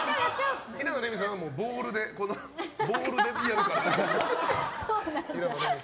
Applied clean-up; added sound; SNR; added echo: none; none; none; none.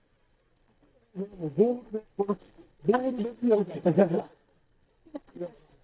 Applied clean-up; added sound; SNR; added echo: neural mask model DeepFilterNet 3.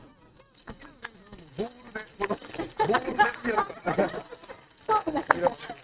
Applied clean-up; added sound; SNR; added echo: neural mask model RNNoise.